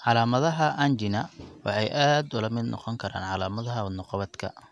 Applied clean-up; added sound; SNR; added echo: none; none; none; none.